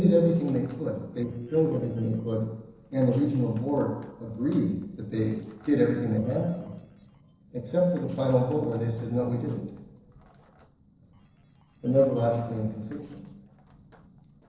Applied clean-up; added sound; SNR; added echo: neural separator model SepFormer DNS4.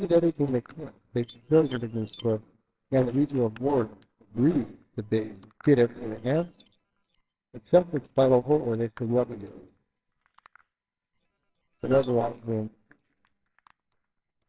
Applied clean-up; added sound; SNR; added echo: neural separator model SepFormer WHAMR!.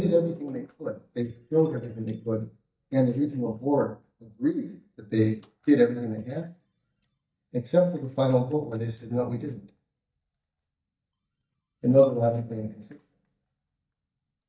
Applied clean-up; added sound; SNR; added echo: neural mask model DeepFilterNet 3.